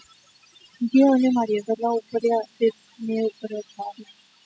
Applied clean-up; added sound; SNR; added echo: classical method spectral subtraction.